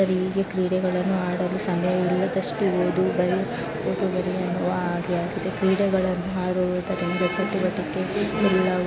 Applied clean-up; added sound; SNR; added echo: none; none; none; none.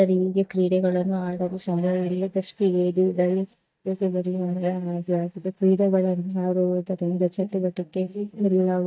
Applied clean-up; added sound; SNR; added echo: neural mask model DeepFilterNet 3.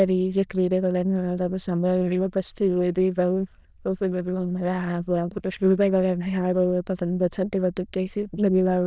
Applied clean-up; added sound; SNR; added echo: neural diffusion model UNIVERSE++.